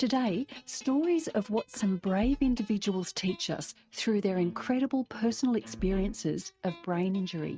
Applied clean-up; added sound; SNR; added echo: neural mask model RNNoise.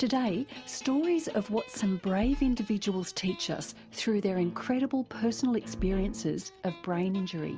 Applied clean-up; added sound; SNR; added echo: none; Bass drum; 5 dB; none.